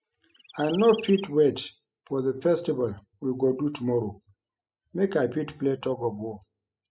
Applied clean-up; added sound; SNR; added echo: classical method spectral subtraction.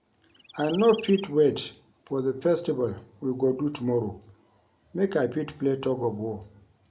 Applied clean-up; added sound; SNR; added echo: none; Chirp, tweet; 15 dB; none.